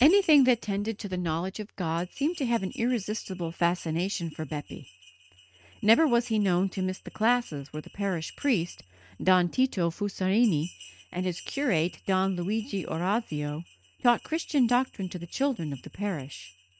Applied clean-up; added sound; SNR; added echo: neural mask model RNNoise.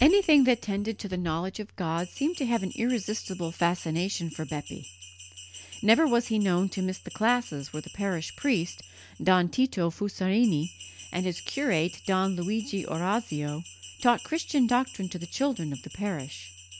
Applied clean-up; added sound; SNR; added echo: none; Bell; 19 dB; none.